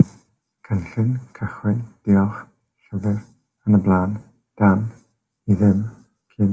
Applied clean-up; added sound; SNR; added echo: none; none; none; none.